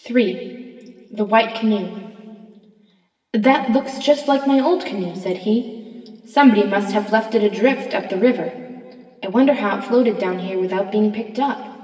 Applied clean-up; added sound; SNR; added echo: none; none; none; reverberation time 2.1 s.